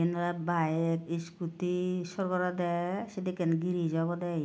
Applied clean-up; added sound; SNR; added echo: none; none; none; none.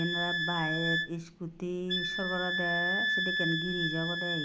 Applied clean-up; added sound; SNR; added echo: none; Wind instrument, woodwind instrument; -2 dB; none.